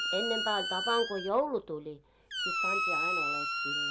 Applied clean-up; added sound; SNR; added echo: none; Squeak; -1 dB; none.